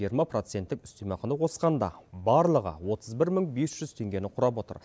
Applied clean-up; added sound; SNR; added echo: none; none; none; none.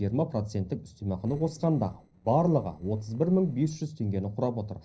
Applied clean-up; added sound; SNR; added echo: neural separator model SepFormer DNS4.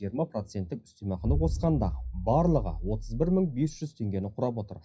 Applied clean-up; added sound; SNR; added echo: classical method WPE with log-MMSE.